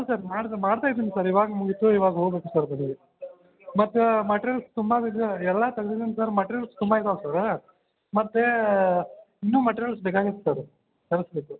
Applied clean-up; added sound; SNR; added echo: none; none; none; none.